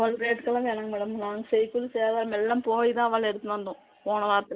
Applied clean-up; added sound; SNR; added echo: none; none; none; none.